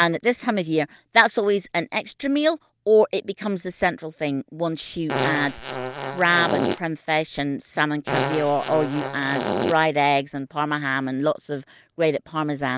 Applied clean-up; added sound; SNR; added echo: none; Fart; 4 dB; none.